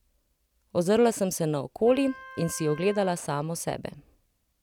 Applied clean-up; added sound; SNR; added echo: none; Wind instrument, woodwind instrument; 20 dB; none.